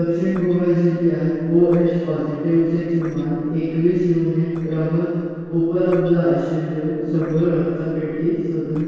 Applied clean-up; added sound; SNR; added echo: neural separator model SepFormer DNS4.